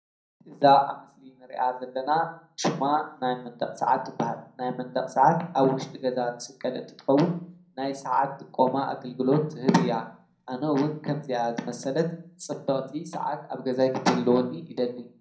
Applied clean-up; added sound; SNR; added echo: none; none; none; reverberation time 0.5 s.